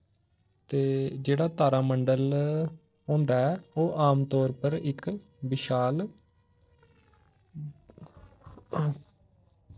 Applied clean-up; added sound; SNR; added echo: neural separator model SepFormer DNS4.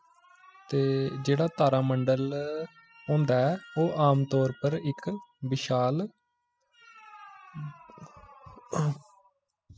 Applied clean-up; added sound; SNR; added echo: classical method spectral subtraction.